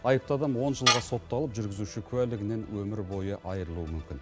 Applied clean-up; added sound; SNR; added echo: none; Tools; 4 dB; none.